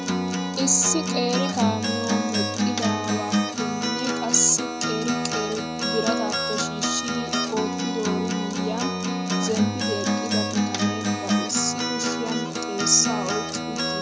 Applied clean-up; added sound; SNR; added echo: none; Acoustic guitar; -2 dB; none.